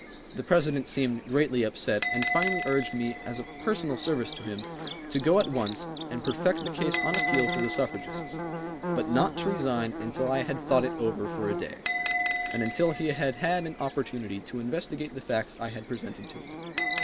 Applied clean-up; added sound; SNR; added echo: none; Buzz / Bird + Bell; 4 dB; none.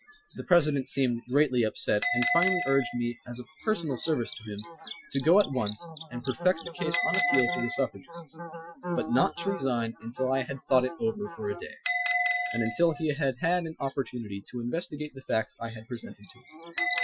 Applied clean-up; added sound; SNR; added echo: classical method Wiener filter.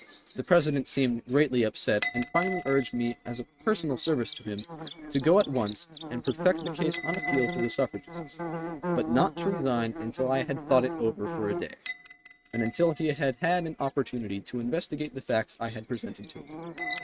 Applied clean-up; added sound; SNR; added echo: neural mask model RNNoise.